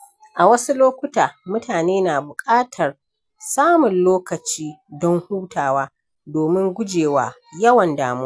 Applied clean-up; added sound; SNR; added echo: none; none; none; none.